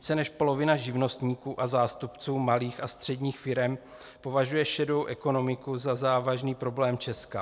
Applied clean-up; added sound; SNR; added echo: none; none; none; none.